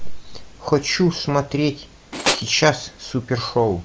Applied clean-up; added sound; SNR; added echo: none; Tools; 2 dB; none.